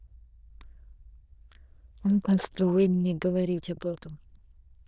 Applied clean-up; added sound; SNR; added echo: neural diffusion model UNIVERSE++.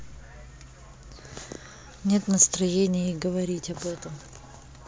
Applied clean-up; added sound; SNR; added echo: none; none; none; none.